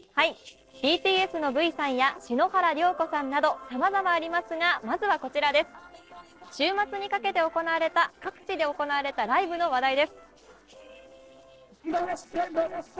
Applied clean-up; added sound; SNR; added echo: neural separator model SepFormer DNS4.